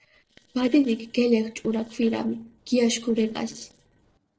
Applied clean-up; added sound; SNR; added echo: neural separator model SepFormer DNS4.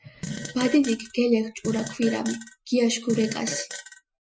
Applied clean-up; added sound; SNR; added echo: classical method Wiener filter.